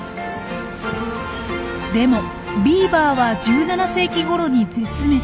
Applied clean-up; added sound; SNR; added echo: none; Aircraft; 18 dB; none.